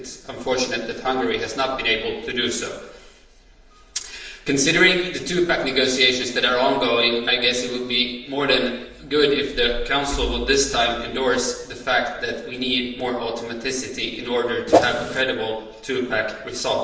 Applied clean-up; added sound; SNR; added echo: none; Whoosh, swoosh, swish; -4 dB; reverberation time 0.8 s.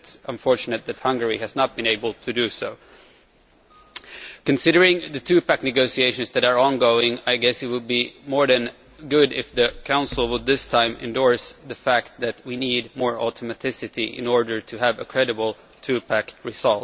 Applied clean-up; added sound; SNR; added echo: none; none; none; none.